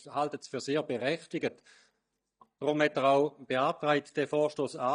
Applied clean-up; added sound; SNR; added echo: neural mask model DeepFilterNet 3.